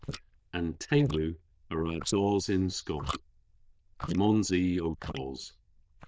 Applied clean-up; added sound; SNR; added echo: neural diffusion model UNIVERSE++.